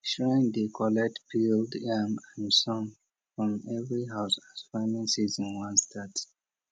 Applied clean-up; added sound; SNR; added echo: none; none; none; none.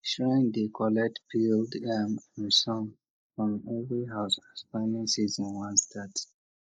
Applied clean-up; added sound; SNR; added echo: neural mask model Resemble Enhance denoiser.